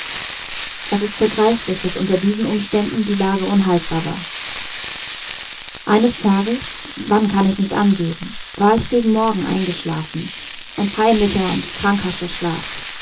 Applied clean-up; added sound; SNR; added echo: none; Frying (food); 7 dB; reverberation time 0.2 s.